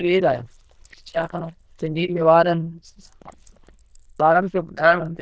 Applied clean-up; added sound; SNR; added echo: neural diffusion model UNIVERSE++.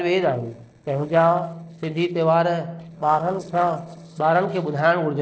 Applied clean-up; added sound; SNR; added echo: neural separator model SepFormer DNS4.